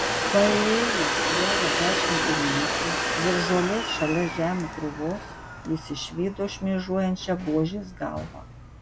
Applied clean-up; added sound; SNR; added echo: none; Domestic sounds, home sounds; 1 dB; none.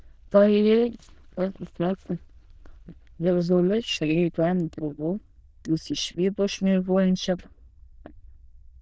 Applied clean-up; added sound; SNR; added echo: neural diffusion model UNIVERSE++.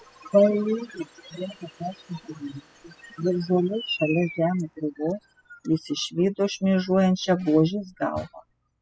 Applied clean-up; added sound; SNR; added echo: classical method spectral subtraction.